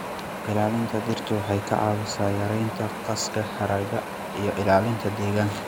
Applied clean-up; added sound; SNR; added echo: none; Wind; 7 dB; none.